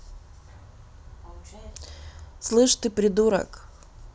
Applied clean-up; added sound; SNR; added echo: none; none; none; none.